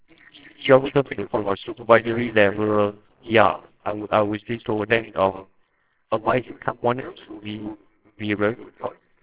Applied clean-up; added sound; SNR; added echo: neural separator model SepFormer WHAMR!.